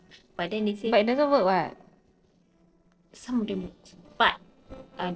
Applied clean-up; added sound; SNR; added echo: neural separator model SepFormer DNS4.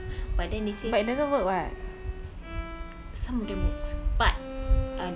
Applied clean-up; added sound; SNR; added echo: none; Bowed string instrument; 13 dB; none.